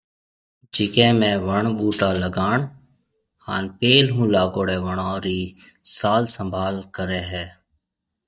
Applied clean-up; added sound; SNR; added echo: neural mask model DeepFilterNet 3.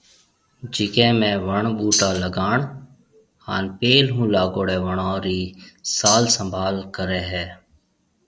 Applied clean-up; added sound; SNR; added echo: none; Tambourine; 0 dB; none.